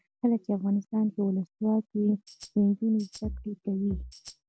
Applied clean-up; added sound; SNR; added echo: none; Bass drum + Tambourine; 13 dB; none.